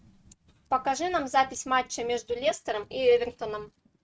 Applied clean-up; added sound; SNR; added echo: neural mask model RNNoise.